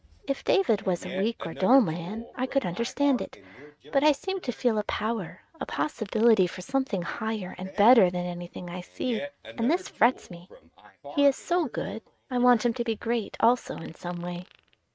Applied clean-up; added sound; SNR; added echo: neural mask model RNNoise.